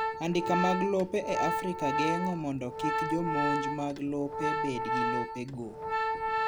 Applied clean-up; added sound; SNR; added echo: none; Organ; -1 dB; none.